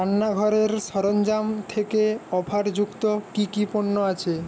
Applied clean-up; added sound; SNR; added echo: none; none; none; none.